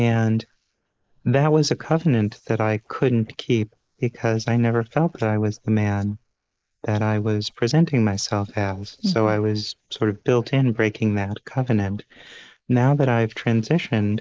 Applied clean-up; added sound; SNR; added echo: neural mask model Resemble Enhance denoiser.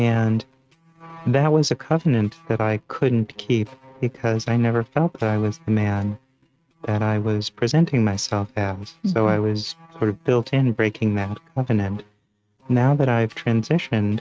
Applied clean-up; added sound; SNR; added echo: neural mask model RNNoise.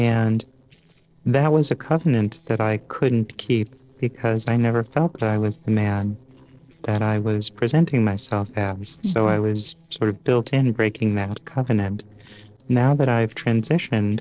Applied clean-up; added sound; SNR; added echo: neural separator model SepFormer DNS4.